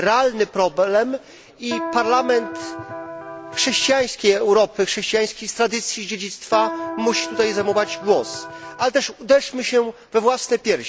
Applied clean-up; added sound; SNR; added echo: none; Electric guitar; 9 dB; none.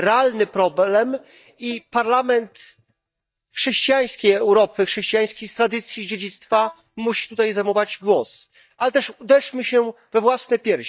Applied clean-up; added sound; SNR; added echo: neural mask model DeepFilterNet 3.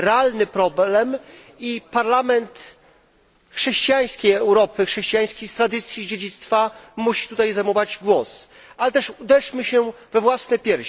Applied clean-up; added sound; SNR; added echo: none; none; none; none.